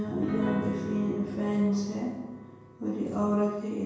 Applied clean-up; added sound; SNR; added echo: none; Piano; 8 dB; reverberation time 1.0 s.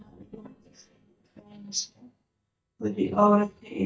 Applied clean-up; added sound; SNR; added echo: neural mask model DeepFilterNet 3.